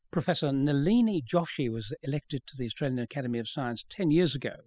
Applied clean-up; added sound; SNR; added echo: classical method spectral subtraction.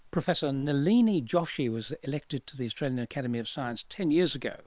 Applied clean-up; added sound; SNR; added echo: neural separator model SepFormer WHAM!.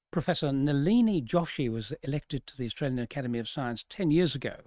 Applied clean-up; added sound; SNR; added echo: neural mask model RNNoise.